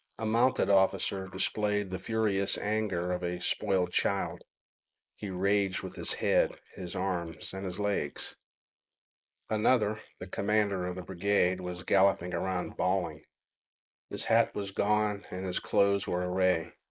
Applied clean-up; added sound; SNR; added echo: neural mask model Resemble Enhance denoiser.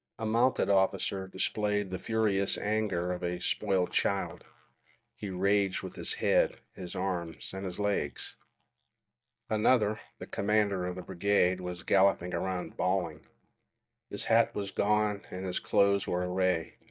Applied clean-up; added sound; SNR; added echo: neural mask model DeepFilterNet 3.